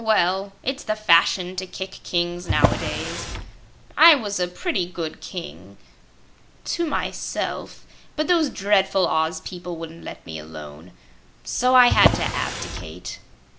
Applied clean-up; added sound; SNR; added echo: none; Drawer open or close; 1 dB; none.